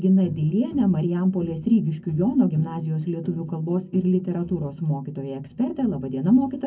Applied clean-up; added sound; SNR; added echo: none; none; none; reverberation time 0.3 s.